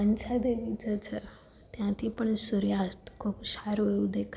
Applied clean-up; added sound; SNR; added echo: none; none; none; none.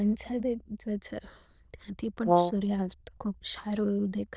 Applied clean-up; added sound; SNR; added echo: neural diffusion model UNIVERSE++.